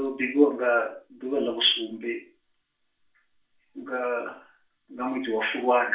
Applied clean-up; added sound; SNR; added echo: none; none; none; reverberation time 0.4 s.